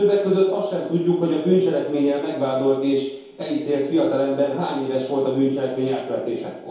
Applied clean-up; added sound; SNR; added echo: none; none; none; reverberation time 0.8 s.